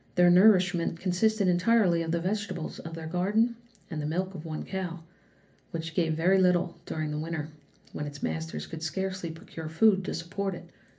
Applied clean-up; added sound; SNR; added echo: none; none; none; reverberation time 0.3 s.